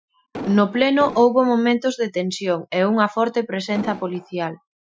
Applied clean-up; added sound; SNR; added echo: classical method Wiener filter.